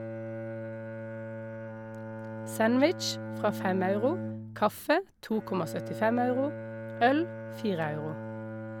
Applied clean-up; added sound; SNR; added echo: none; Bowed string instrument; 7 dB; none.